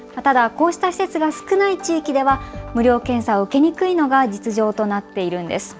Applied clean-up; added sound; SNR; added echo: none; none; none; none.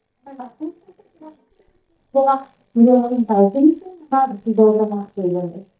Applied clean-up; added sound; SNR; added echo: neural mask model DeepFilterNet 3.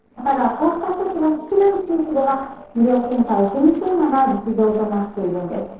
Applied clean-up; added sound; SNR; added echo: neural separator model SepFormer DNS4.